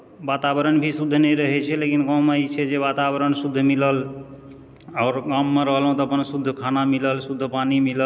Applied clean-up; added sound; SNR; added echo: none; none; none; none.